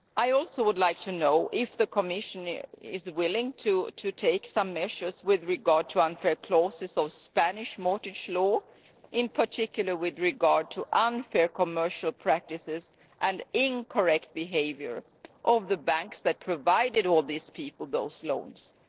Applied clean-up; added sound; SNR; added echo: neural separator model SepFormer DNS4.